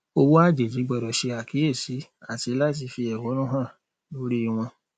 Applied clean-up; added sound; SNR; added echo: none; none; none; none.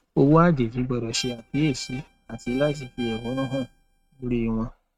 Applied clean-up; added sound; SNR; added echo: neural mask model RNNoise.